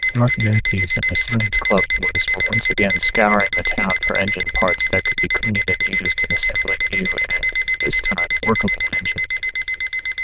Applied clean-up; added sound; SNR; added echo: neural diffusion model UNIVERSE++.